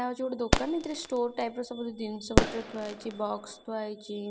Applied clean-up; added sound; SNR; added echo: none; Fireworks; -2 dB; none.